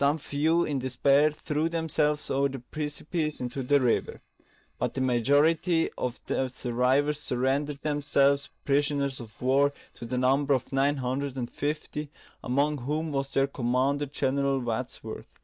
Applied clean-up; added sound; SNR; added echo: neural mask model Resemble Enhance denoiser.